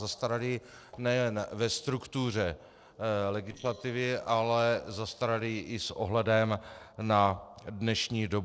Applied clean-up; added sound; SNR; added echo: neural separator model SepFormer DNS4.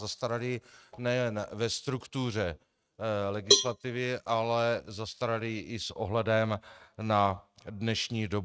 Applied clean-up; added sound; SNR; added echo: neural mask model RNNoise.